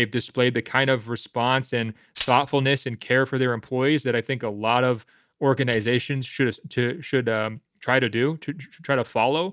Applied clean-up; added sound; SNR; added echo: neural mask model RNNoise.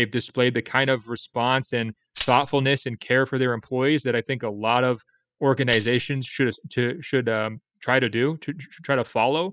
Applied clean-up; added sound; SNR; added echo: classical method spectral subtraction.